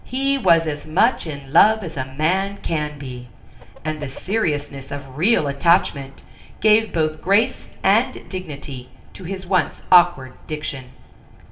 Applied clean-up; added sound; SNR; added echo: none; Chicken, rooster; 20 dB; reverberation time 0.9 s.